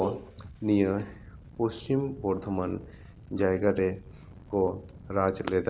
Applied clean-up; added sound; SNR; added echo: none; Engine starting; 19 dB; none.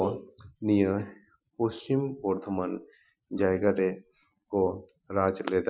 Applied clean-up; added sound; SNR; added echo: classical method Wiener filter.